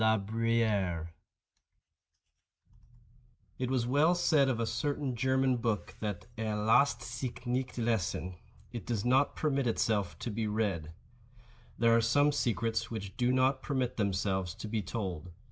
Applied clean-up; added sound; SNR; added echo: none; none; none; none.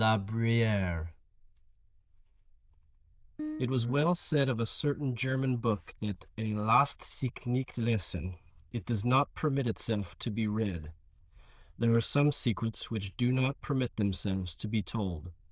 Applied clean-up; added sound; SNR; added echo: neural diffusion model UNIVERSE++.